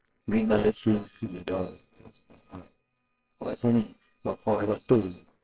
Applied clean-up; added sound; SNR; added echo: neural separator model SepFormer WHAMR!.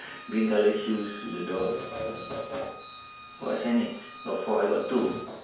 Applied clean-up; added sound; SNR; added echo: none; Bowed string instrument; 16 dB; reverberation time 0.5 s.